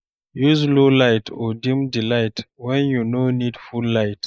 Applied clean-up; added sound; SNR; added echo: neural mask model Resemble Enhance denoiser.